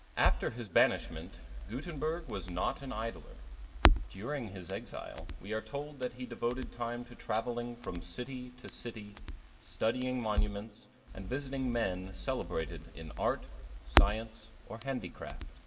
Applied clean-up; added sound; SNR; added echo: none; Crackle; 0 dB; reverberation time 2.2 s.